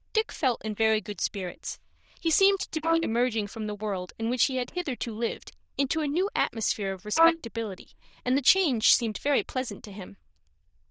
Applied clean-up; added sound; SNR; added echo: neural diffusion model UNIVERSE++.